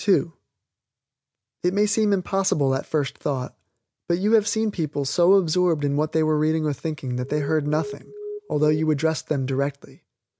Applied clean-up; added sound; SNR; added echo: none; Alarm; 11 dB; none.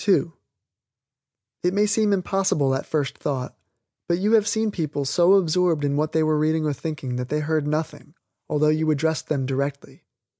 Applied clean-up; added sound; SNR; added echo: neural mask model Resemble Enhance denoiser.